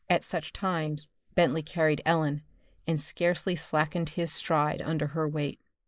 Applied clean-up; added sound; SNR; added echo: neural mask model Resemble Enhance denoiser.